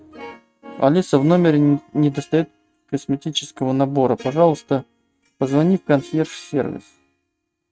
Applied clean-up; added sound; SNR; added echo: neural mask model RNNoise.